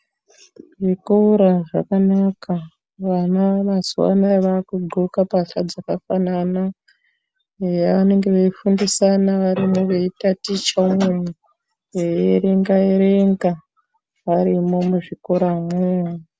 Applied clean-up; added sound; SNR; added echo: none; none; none; none.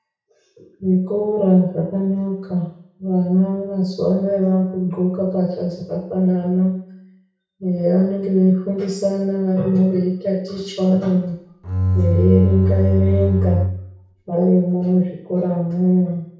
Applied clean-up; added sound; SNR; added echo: none; Bowed string instrument; -1 dB; reverberation time 0.6 s.